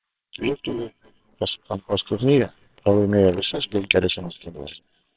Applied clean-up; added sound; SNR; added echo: neural separator model SepFormer WHAMR!.